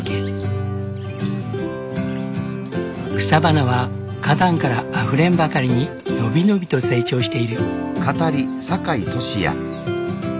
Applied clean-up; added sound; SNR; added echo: none; none; none; none.